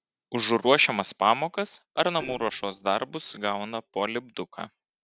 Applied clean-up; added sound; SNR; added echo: neural separator model SepFormer DNS4.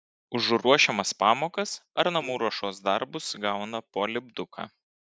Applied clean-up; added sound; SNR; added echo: neural mask model Resemble Enhance denoiser.